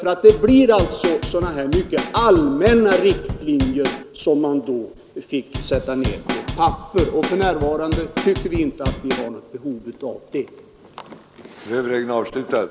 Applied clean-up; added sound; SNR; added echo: none; Drum / Drum kit; 6 dB; none.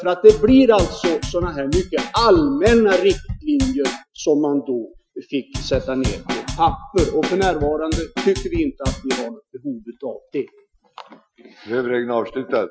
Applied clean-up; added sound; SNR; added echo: classical method Wiener filter.